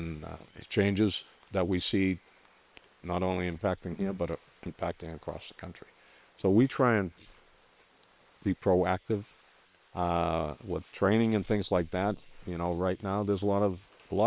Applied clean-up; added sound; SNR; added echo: neural separator model SepFormer WHAM!.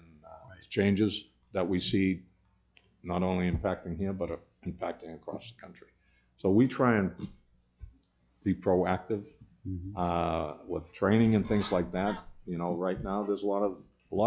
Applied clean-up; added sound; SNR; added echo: classical method log-MMSE.